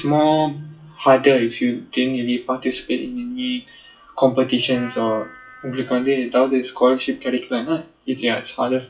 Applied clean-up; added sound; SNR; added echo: classical method WPE with log-MMSE.